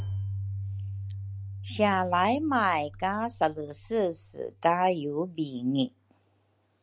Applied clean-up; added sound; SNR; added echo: none; Keyboard (musical); 10 dB; none.